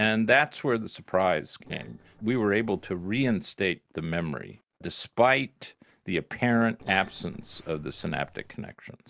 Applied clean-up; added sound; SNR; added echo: neural separator model SepFormer DNS4.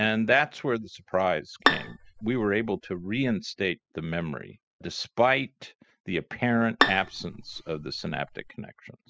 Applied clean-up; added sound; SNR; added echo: classical method spectral subtraction.